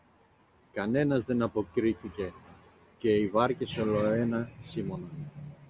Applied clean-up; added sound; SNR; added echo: none; none; none; none.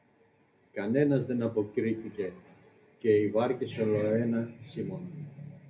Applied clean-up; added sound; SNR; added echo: none; none; none; reverberation time 0.3 s.